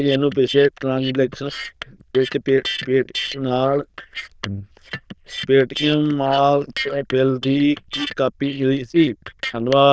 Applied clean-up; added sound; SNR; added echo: neural diffusion model UNIVERSE++.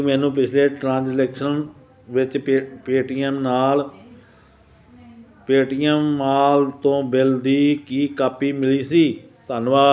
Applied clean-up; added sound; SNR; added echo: none; none; none; none.